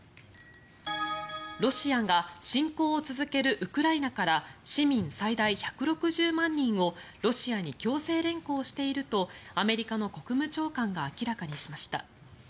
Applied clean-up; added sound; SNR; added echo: none; Bicycle bell; 20 dB; none.